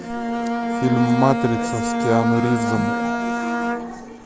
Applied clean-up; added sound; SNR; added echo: none; Bowed string instrument; 1 dB; none.